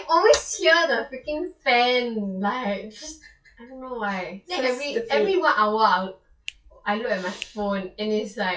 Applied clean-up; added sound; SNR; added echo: classical method WPE with log-MMSE.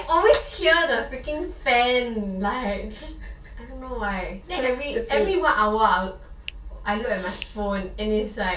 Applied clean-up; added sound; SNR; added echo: none; Finger snapping; 20 dB; reverberation time 0.1 s.